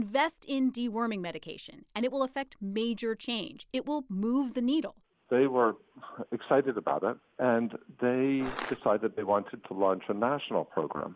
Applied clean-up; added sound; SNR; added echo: none; Crushing; 7 dB; none.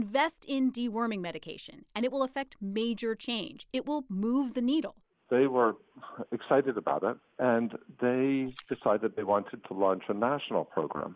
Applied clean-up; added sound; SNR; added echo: neural mask model Resemble Enhance denoiser.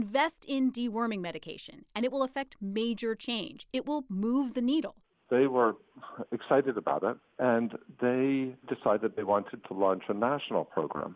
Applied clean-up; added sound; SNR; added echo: none; none; none; none.